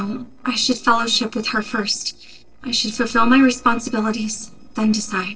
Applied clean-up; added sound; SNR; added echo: neural separator model SepFormer DNS4.